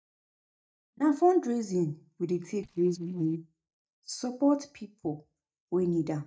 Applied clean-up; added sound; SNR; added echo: neural mask model DeepFilterNet 3.